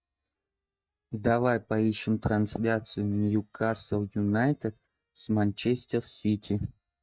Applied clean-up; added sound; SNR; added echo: neural mask model DeepFilterNet 3.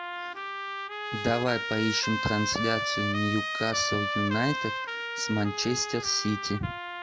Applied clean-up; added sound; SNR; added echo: none; Trumpet; 3 dB; none.